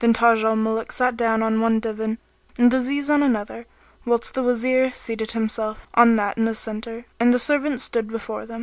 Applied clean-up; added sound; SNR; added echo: none; none; none; none.